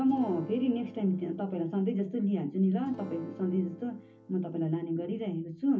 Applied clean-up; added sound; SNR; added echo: none; Acoustic guitar / Strum; 17 dB; reverberation time 0.3 s.